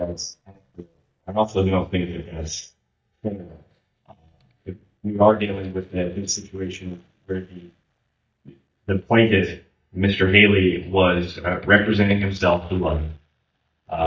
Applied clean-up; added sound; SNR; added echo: neural mask model DeepFilterNet 3.